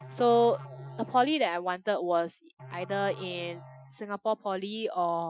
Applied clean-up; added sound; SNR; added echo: classical method Wiener filter.